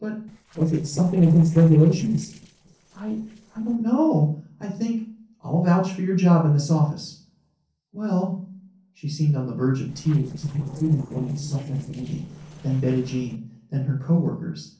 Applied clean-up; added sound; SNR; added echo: neural separator model SepFormer DNS4.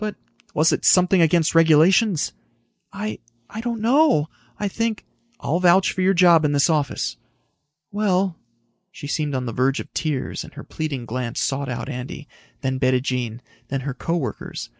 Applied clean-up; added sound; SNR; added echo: none; none; none; none.